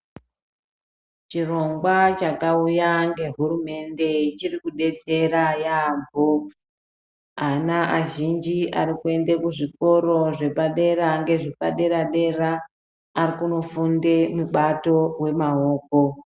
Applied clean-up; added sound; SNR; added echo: none; none; none; none.